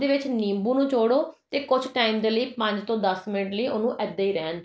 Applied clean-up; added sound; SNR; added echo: none; none; none; none.